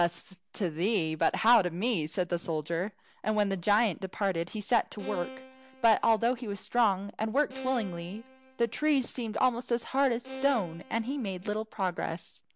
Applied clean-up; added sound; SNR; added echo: none; Bowed string instrument; 15 dB; none.